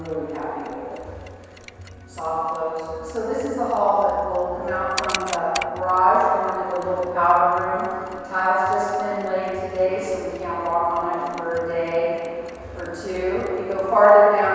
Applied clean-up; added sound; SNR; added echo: none; Mechanisms; 19 dB; reverberation time 1.9 s.